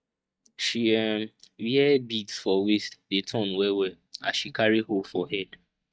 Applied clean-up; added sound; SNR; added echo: neural mask model DeepFilterNet 3.